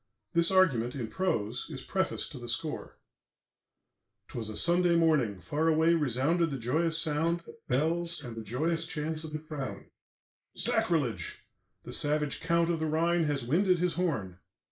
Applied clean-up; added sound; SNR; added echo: neural mask model Resemble Enhance denoiser.